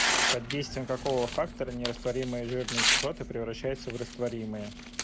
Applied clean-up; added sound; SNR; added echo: none; Tearing; 0 dB; none.